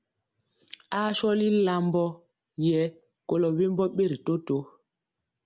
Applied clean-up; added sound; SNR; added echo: none; none; none; none.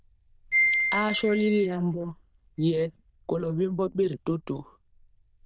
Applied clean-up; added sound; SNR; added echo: neural diffusion model UNIVERSE++.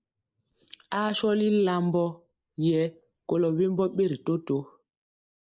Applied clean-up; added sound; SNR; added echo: neural mask model Resemble Enhance denoiser.